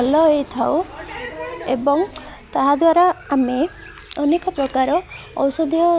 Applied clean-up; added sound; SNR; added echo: none; none; none; none.